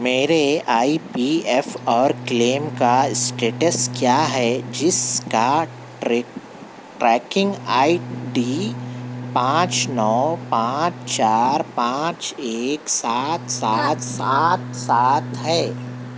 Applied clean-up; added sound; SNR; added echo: none; Bowed string instrument; 12 dB; none.